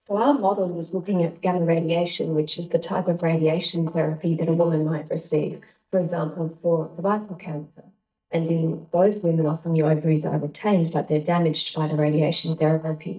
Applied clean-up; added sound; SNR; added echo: neural mask model DeepFilterNet 3.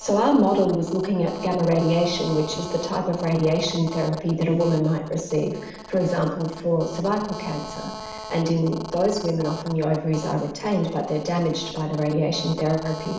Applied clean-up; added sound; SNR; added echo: none; Telephone; 15 dB; reverberation time 0.8 s.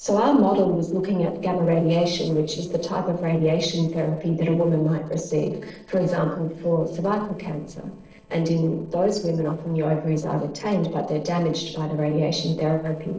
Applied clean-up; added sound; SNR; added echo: neural separator model SepFormer DNS4.